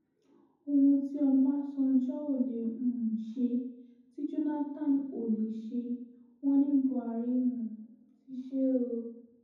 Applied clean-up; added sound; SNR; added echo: none; none; none; reverberation time 0.9 s.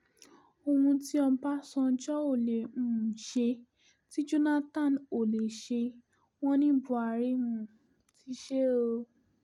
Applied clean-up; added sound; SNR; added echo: none; none; none; none.